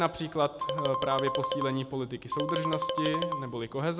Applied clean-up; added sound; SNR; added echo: none; Marimba, xylophone; 1 dB; none.